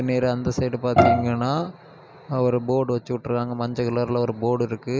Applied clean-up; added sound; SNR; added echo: none; Bowed string instrument; -2 dB; none.